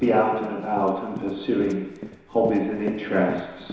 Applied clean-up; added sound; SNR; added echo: none; Run; 13 dB; reverberation time 1.0 s.